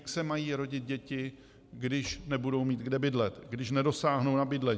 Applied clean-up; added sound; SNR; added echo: none; none; none; none.